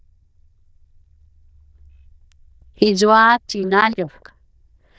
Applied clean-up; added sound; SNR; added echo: neural diffusion model UNIVERSE++.